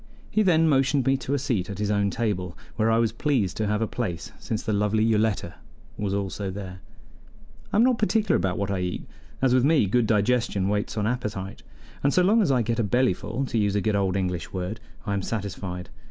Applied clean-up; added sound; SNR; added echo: none; none; none; none.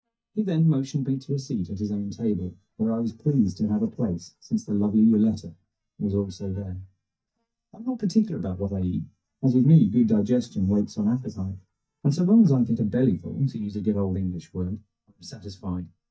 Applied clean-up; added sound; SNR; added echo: neural mask model DeepFilterNet 3.